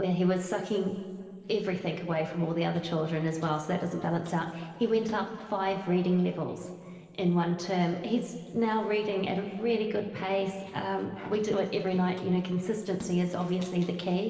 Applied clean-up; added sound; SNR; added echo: neural separator model SepFormer DNS4.